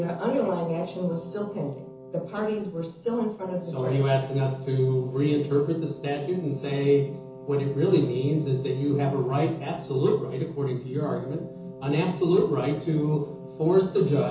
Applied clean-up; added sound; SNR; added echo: none; Wind instrument, woodwind instrument; 17 dB; reverberation time 0.9 s.